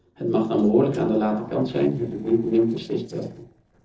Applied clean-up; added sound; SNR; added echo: neural separator model SepFormer DNS4.